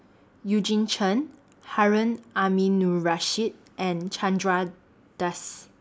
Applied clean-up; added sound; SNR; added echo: none; none; none; none.